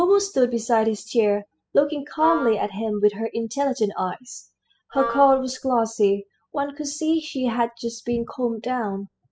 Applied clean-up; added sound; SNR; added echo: classical method spectral subtraction.